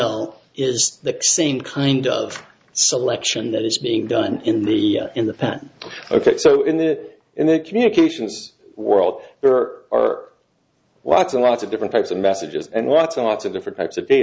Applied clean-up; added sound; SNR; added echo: none; none; none; none.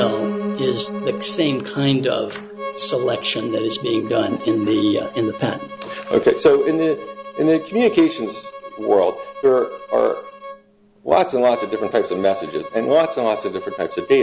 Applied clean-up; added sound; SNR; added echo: none; Bowed string instrument + Piano; 12 dB; none.